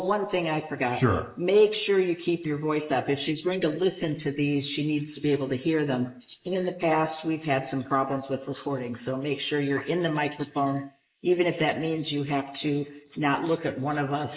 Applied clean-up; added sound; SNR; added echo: neural mask model Resemble Enhance denoiser.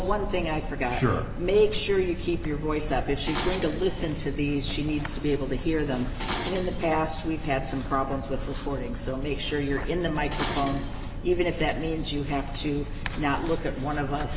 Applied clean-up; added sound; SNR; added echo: none; Dishes, pots, and pans; 13 dB; none.